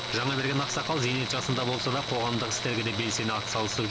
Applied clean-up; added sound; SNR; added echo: none; Tools; 4 dB; none.